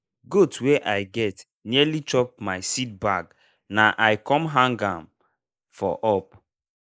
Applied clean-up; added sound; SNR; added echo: neural mask model Resemble Enhance denoiser.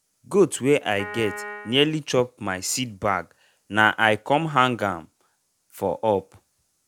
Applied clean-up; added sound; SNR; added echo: none; Piano; 11 dB; none.